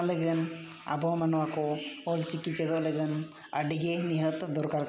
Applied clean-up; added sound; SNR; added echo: none; none; none; none.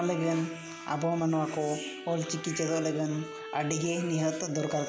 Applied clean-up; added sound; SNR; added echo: none; Bowed string instrument; 13 dB; none.